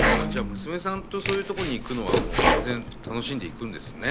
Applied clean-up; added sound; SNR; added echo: none; Domestic sounds, home sounds; -3 dB; none.